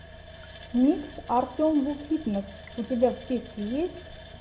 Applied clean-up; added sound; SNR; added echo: none; Water tap, faucet; 19 dB; none.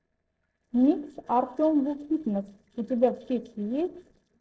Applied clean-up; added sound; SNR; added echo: neural separator model SepFormer DNS4.